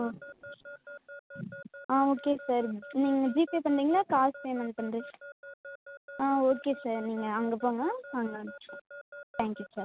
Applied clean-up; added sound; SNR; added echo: none; Alarm / Keyboard (musical); 17 dB; none.